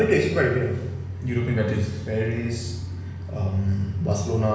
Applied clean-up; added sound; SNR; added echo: none; none; none; reverberation time 1.1 s.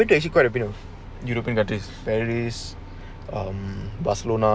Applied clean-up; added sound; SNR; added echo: none; none; none; none.